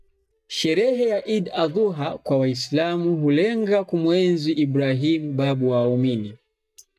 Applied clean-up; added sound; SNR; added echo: neural mask model DeepFilterNet 3.